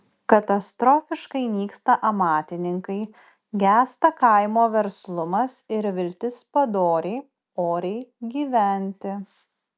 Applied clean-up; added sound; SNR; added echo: none; none; none; none.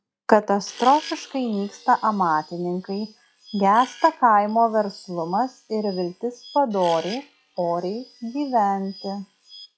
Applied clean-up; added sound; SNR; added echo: classical method log-MMSE.